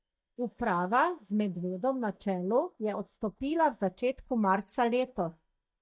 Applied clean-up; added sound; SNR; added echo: neural mask model DeepFilterNet 3.